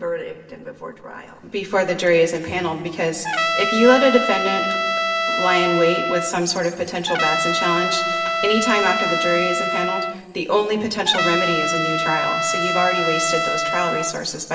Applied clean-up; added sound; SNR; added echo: none; Trumpet; 0 dB; reverberation time 2.6 s.